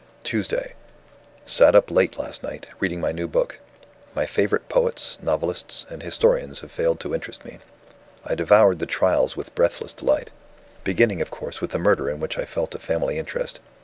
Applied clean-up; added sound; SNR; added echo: none; none; none; none.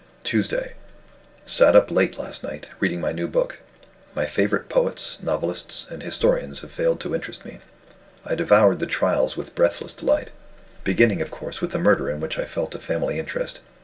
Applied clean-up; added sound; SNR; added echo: none; none; none; reverberation time 0.2 s.